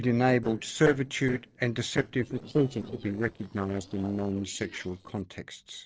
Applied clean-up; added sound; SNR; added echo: neural separator model SepFormer DNS4.